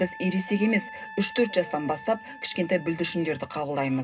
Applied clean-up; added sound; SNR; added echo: none; Wind instrument, woodwind instrument; 17 dB; reverberation time 0.2 s.